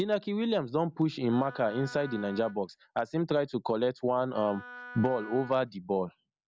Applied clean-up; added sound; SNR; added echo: none; Wind instrument, woodwind instrument; 17 dB; none.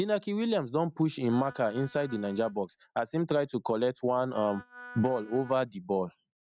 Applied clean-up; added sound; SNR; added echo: neural mask model RNNoise.